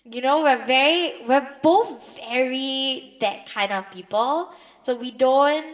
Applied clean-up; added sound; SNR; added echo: none; none; none; reverberation time 2.6 s.